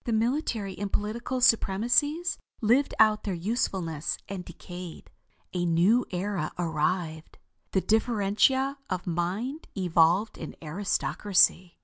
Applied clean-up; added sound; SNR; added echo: none; none; none; none.